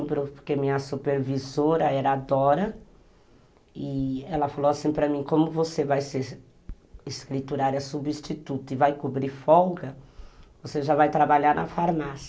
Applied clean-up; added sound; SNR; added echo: none; none; none; none.